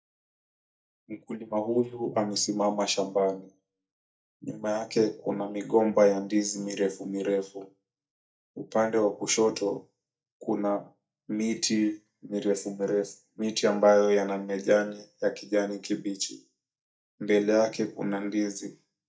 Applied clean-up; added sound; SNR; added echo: neural mask model DeepFilterNet 3.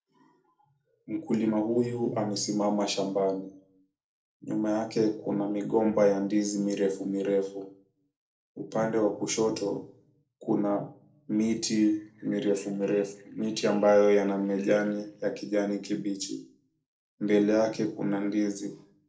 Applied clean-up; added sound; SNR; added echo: neural separator model SepFormer DNS4.